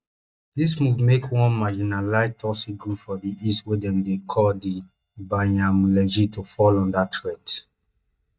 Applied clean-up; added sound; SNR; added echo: neural mask model DeepFilterNet 3.